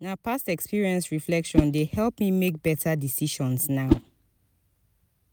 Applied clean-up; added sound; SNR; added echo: none; Whoosh, swoosh, swish; 5 dB; none.